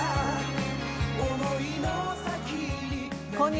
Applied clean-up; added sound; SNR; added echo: none; none; none; none.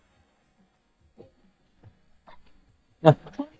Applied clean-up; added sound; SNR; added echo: neural mask model DeepFilterNet 3.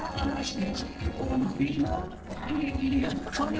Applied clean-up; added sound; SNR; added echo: neural separator model SepFormer DNS4.